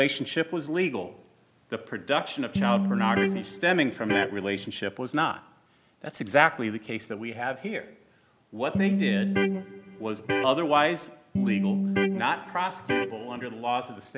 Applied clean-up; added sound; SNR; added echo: none; Electric guitar; -1 dB; none.